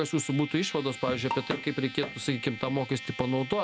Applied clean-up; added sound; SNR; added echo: none; Bowed string instrument + Trumpet; 12 dB; none.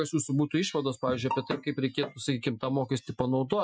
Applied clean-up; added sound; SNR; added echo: classical method Wiener filter.